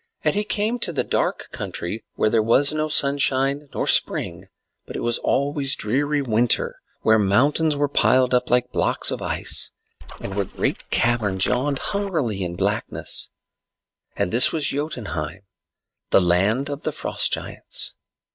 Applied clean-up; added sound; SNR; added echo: neural mask model RNNoise.